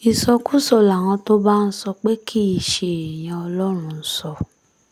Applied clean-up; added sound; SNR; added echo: none; none; none; none.